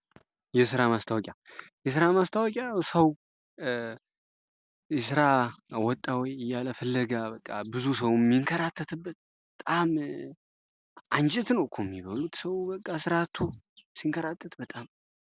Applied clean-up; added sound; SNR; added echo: none; none; none; none.